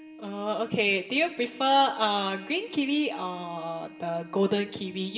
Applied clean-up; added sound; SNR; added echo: none; Trumpet; 19 dB; reverberation time 1.6 s.